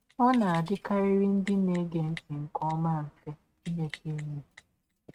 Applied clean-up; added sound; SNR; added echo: neural mask model RNNoise.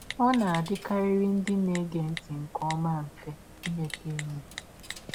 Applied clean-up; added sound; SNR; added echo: none; Typing + Coin (dropping); 14 dB; none.